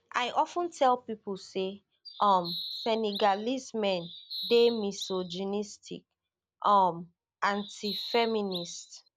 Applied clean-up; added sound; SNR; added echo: none; Bird vocalization, bird call, bird song; 11 dB; none.